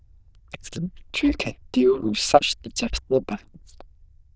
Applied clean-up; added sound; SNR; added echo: neural diffusion model UNIVERSE++.